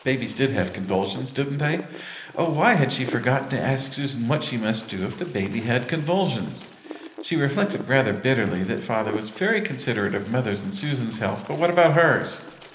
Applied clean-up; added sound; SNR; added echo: none; Wind; 16 dB; reverberation time 0.8 s.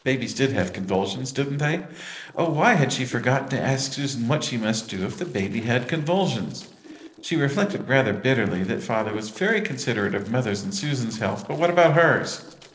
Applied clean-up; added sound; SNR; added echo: neural separator model SepFormer DNS4.